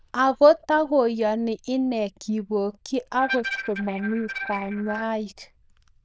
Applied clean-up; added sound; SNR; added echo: neural diffusion model UNIVERSE++.